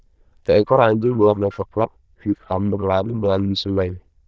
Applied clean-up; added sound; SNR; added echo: neural diffusion model UNIVERSE++.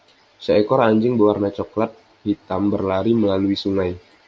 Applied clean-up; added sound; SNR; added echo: none; none; none; none.